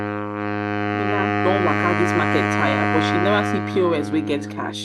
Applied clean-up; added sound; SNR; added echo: none; Wind instrument, woodwind instrument; -2 dB; none.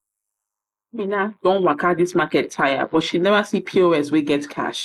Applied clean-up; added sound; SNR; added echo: neural mask model Resemble Enhance denoiser.